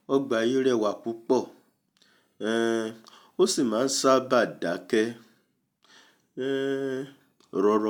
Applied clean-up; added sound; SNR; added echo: none; none; none; none.